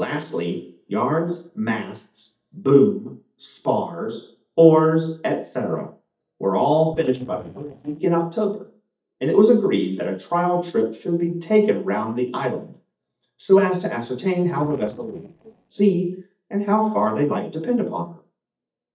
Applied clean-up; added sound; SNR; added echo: neural mask model DeepFilterNet 3.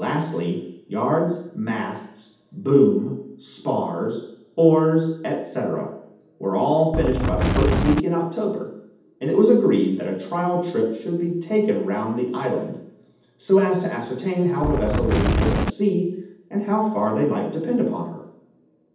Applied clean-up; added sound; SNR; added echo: none; Wind; -2 dB; reverberation time 0.8 s.